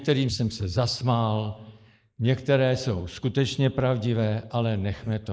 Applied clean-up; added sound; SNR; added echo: neural mask model Resemble Enhance denoiser.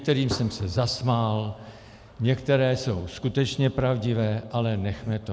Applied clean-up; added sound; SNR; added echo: none; Gunshot, gunfire; 16 dB; none.